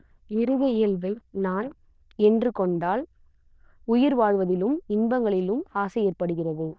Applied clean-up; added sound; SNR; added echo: neural diffusion model UNIVERSE++.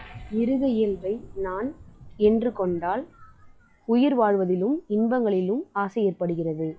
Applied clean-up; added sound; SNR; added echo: classical method log-MMSE.